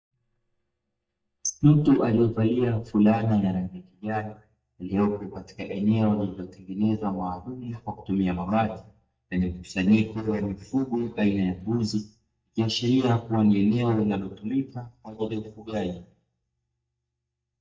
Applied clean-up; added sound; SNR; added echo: neural mask model DeepFilterNet 3.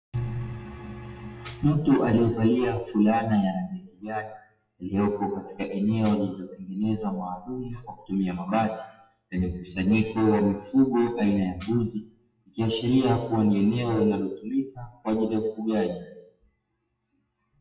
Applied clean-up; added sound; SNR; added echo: classical method WPE with log-MMSE.